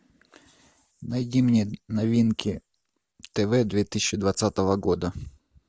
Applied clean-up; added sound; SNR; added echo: none; none; none; none.